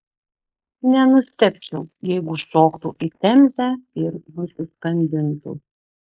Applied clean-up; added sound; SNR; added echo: neural mask model Resemble Enhance denoiser.